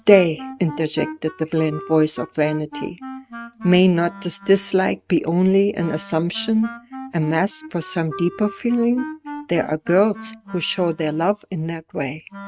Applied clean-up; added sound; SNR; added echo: neural mask model RNNoise.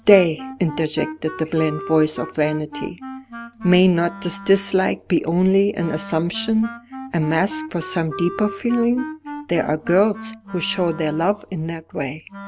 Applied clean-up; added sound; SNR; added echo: none; Wind instrument, woodwind instrument; 14 dB; none.